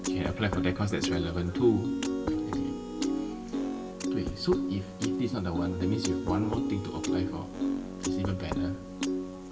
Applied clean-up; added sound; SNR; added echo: none; Piano; -1 dB; reverberation time 0.8 s.